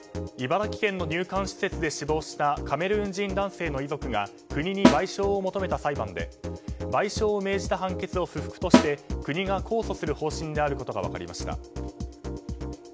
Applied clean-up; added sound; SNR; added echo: none; Snare drum; -3 dB; none.